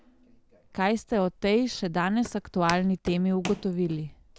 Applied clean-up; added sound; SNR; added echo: none; Walk, footsteps; 17 dB; none.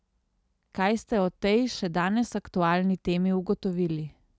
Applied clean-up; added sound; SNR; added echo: none; none; none; none.